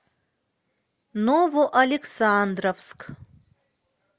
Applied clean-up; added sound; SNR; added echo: none; none; none; none.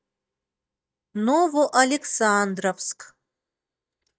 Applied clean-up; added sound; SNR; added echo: neural mask model DeepFilterNet 3.